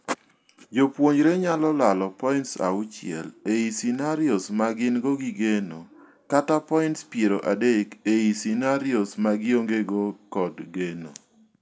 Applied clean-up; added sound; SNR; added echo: none; none; none; none.